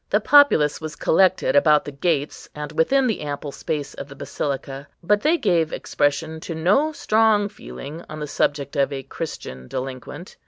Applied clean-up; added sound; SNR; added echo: none; none; none; none.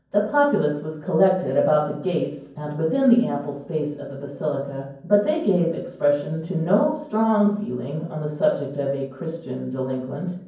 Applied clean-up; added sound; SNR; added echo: none; none; none; reverberation time 0.9 s.